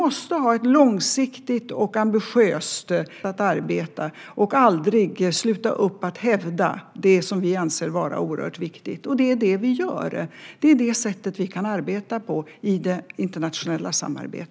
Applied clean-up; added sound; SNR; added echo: none; none; none; none.